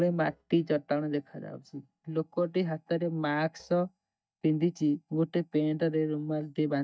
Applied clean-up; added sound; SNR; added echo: neural mask model DeepFilterNet 3.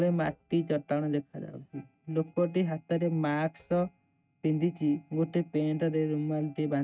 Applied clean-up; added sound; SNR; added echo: neural mask model RNNoise.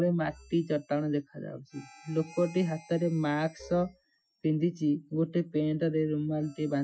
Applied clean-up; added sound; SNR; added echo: classical method Wiener filter.